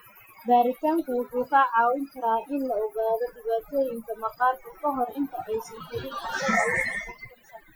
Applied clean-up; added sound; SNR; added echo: classical method Wiener filter.